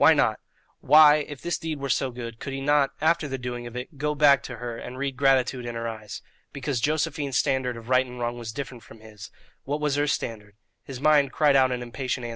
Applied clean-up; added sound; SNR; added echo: none; none; none; none.